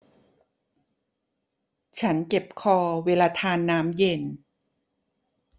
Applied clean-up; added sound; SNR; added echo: none; none; none; none.